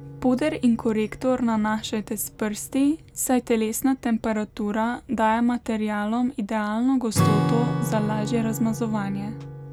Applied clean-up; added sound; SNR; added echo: none; Acoustic guitar / Strum; 7 dB; none.